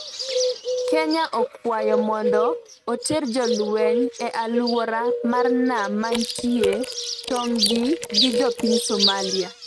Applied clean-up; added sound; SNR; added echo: neural mask model RNNoise.